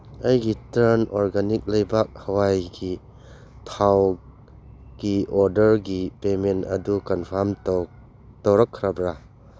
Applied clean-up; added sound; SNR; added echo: none; none; none; none.